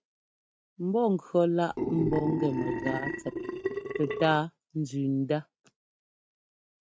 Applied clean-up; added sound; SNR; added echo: neural mask model RNNoise.